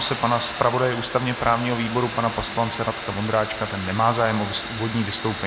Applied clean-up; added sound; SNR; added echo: none; Domestic sounds, home sounds; 6 dB; none.